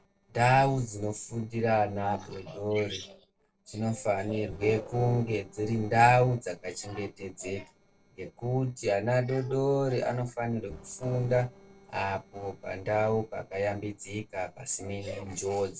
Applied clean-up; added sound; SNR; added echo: neural separator model SepFormer DNS4.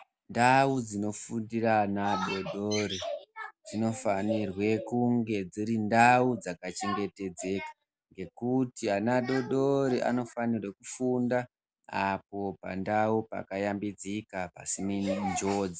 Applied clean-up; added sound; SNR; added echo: none; none; none; none.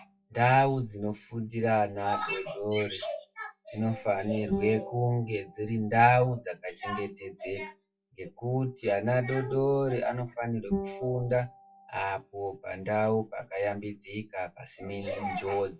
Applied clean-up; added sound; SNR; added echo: classical method WPE with log-MMSE.